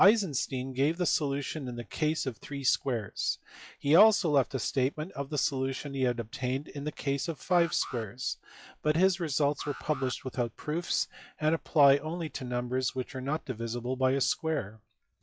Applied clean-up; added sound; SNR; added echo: classical method log-MMSE.